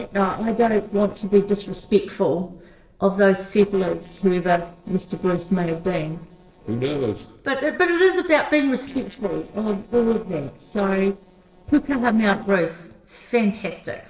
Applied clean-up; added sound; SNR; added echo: neural separator model SepFormer DNS4.